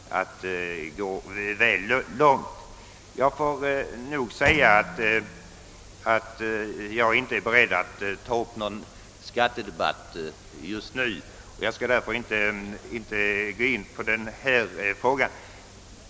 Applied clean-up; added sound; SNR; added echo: none; Thump, thud; 13 dB; none.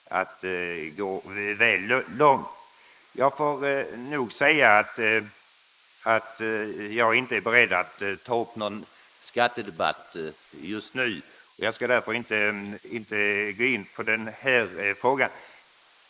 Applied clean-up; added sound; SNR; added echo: neural mask model Resemble Enhance denoiser.